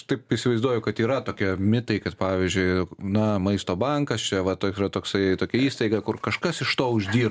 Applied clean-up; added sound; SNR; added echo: none; none; none; none.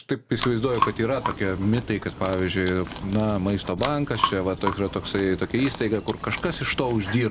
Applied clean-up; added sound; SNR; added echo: none; Chewing, mastication; 6 dB; none.